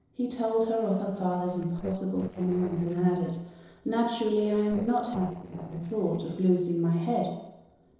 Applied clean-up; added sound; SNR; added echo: neural separator model SepFormer DNS4.